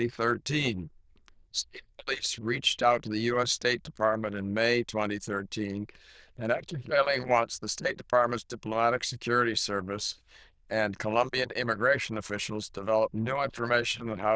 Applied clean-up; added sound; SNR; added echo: neural diffusion model UNIVERSE++.